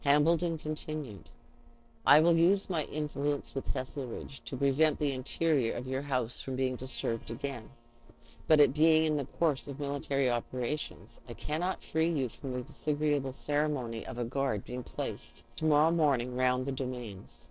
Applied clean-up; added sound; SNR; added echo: neural separator model SepFormer DNS4.